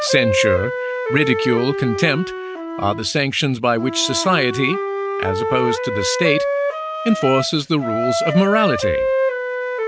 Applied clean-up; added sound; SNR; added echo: none; Wind instrument, woodwind instrument; 2 dB; none.